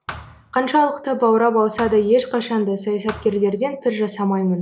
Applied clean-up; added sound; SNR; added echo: none; Thump, thud; 19 dB; none.